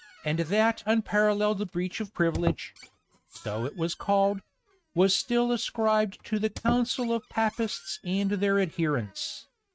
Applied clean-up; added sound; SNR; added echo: neural mask model RNNoise.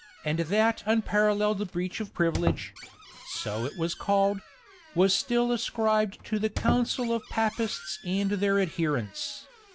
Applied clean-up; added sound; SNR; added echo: none; Squeak; 12 dB; none.